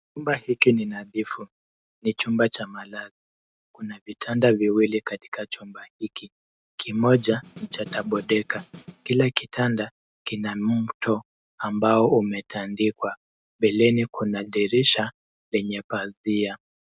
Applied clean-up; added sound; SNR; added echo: neural mask model RNNoise.